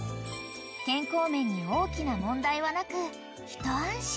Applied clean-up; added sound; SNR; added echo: none; none; none; none.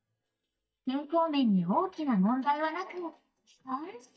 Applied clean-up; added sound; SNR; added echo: neural mask model DeepFilterNet 3.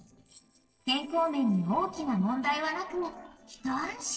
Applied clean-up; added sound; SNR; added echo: neural separator model SepFormer DNS4.